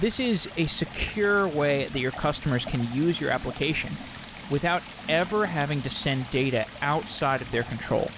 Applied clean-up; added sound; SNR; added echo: none; Stream; 13 dB; none.